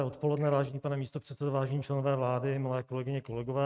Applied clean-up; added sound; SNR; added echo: neural mask model RNNoise.